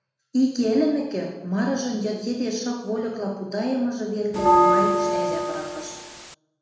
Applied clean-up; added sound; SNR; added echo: none; Bell; -5 dB; reverberation time 1.0 s.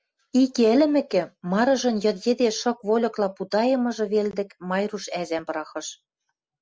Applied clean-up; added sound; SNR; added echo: none; none; none; none.